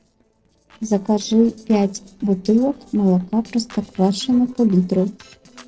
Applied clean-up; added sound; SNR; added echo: neural separator model SepFormer DNS4.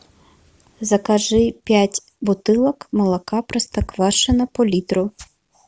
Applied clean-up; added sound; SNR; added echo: none; none; none; none.